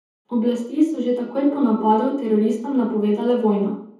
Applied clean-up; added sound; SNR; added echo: none; none; none; reverberation time 0.7 s.